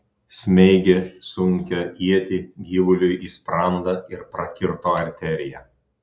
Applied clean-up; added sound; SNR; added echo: none; none; none; none.